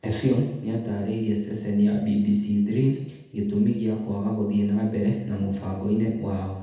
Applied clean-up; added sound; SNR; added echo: none; none; none; reverberation time 0.8 s.